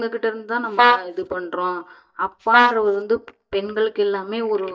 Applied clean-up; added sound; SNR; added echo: neural mask model DeepFilterNet 3.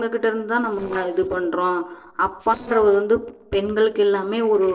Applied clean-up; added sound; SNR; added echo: neural separator model SepFormer DNS4.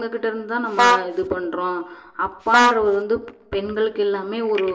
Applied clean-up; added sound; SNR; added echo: none; Vehicle horn, car horn, honking; 0 dB; reverberation time 0.9 s.